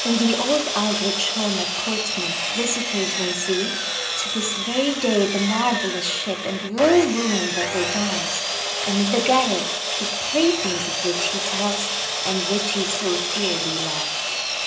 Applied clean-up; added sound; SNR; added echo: none; Sawing; 1 dB; reverberation time 0.5 s.